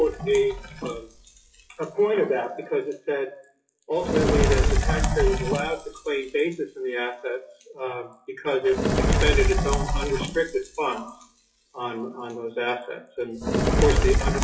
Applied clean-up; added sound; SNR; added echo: classical method WPE with log-MMSE.